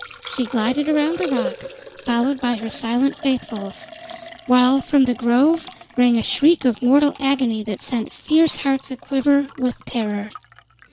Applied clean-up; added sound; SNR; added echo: none; Liquid; 16 dB; none.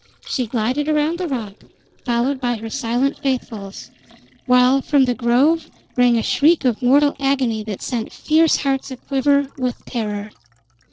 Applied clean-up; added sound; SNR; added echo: neural separator model SepFormer DNS4.